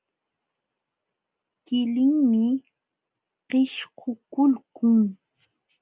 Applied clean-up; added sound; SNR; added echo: none; none; none; none.